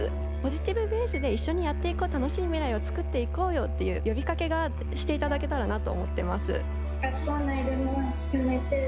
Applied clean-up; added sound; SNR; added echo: none; Musical instrument; 0 dB; none.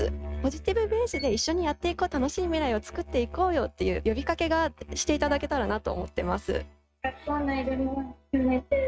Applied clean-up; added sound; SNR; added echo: neural mask model RNNoise.